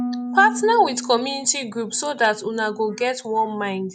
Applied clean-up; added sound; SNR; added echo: none; Harp; 11 dB; none.